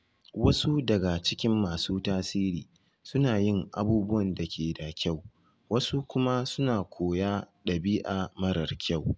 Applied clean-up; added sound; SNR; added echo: none; none; none; none.